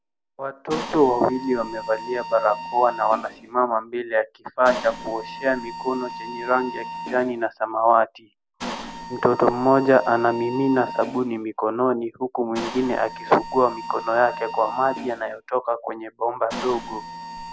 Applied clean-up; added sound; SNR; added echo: none; Mechanisms; 12 dB; none.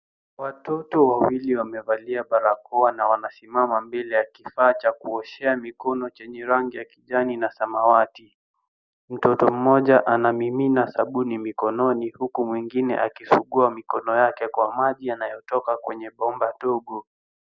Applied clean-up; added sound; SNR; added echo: none; none; none; none.